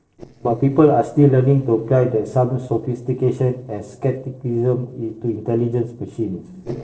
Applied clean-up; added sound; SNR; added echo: neural separator model SepFormer DNS4.